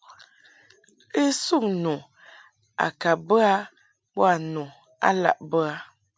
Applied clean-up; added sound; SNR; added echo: none; none; none; none.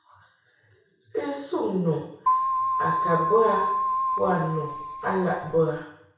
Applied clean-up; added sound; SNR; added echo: none; Keyboard (musical); -1 dB; reverberation time 0.6 s.